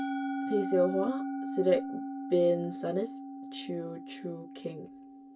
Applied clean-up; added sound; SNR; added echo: none; Musical instrument; 5 dB; reverberation time 0.1 s.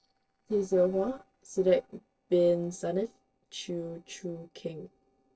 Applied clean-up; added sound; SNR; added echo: neural separator model SepFormer DNS4.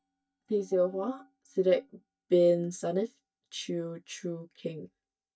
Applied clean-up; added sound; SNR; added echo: neural mask model DeepFilterNet 3.